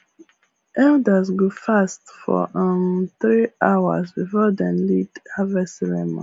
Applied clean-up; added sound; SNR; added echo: none; none; none; none.